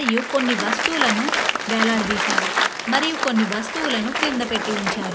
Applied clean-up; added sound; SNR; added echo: none; Applause; 0 dB; none.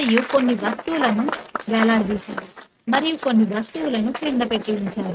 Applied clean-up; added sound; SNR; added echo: neural mask model RNNoise.